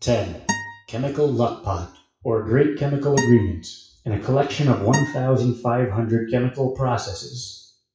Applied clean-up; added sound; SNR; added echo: classical method WPE with log-MMSE.